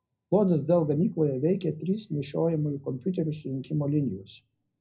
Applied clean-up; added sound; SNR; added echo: none; none; none; reverberation time 0.4 s.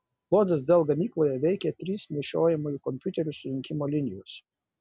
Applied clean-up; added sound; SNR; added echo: none; none; none; none.